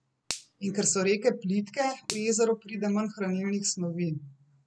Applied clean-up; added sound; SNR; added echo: none; Finger snapping; 13 dB; none.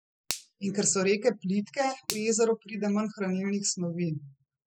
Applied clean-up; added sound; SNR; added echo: classical method spectral subtraction.